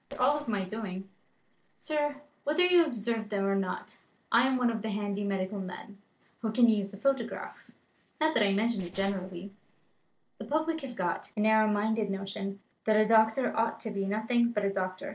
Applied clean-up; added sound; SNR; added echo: neural separator model SepFormer DNS4.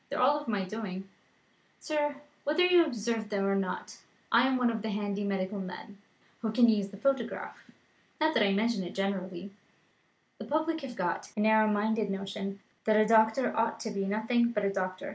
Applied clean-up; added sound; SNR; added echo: none; none; none; none.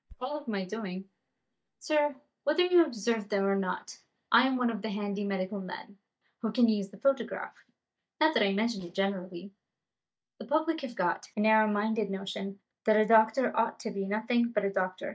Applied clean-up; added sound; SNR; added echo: neural mask model DeepFilterNet 3.